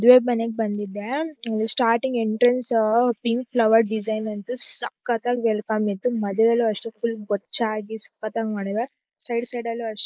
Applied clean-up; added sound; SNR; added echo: neural mask model Resemble Enhance denoiser.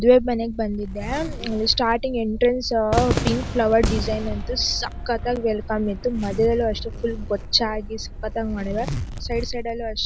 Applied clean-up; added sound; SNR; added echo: none; Zipper (clothing) + Cheering / Fireworks; 6 dB; none.